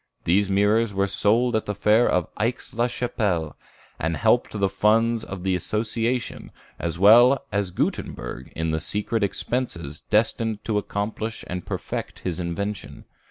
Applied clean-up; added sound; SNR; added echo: none; none; none; none.